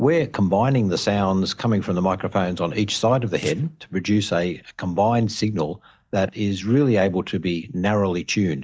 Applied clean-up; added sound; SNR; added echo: neural mask model DeepFilterNet 3.